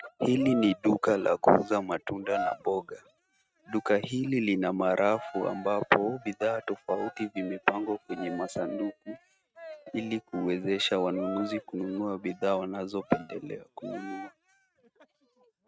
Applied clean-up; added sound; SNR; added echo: neural mask model RNNoise.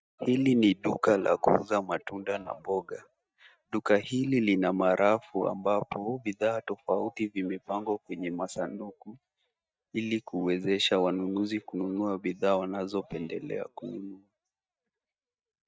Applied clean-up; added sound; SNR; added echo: neural mask model DeepFilterNet 3.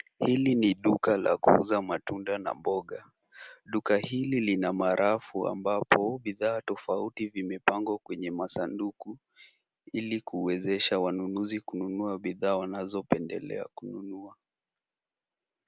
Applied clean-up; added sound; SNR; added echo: none; none; none; none.